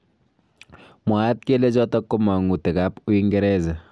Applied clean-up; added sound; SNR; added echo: none; none; none; none.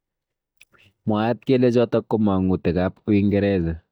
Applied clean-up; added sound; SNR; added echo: neural mask model DeepFilterNet 3.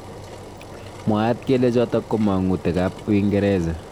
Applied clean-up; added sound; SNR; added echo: none; Engine; 16 dB; none.